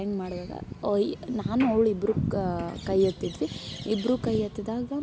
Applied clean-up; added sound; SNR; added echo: none; none; none; none.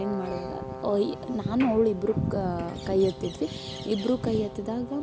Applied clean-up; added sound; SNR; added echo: none; Brass instrument; 13 dB; none.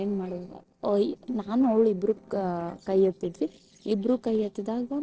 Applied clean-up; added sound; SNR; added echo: neural separator model SepFormer DNS4.